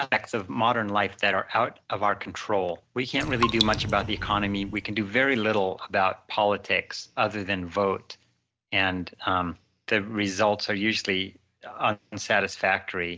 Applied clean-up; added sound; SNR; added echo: none; Raindrop; 5 dB; none.